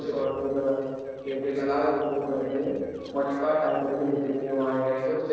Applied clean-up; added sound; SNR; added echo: neural separator model SepFormer DNS4.